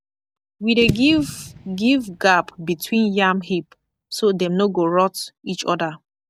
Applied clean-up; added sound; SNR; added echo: none; Fireworks / Boom; 12 dB; none.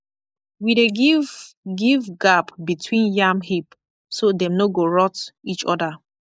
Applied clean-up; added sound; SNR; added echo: neural mask model Resemble Enhance denoiser.